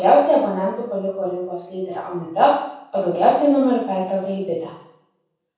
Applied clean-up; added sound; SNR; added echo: none; none; none; reverberation time 0.7 s.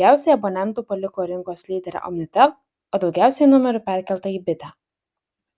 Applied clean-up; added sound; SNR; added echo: none; none; none; none.